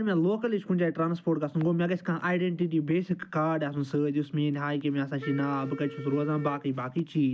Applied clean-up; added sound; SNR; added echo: none; Wind instrument, woodwind instrument; 17 dB; none.